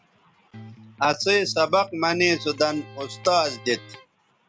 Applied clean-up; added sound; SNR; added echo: none; Electric guitar; 18 dB; none.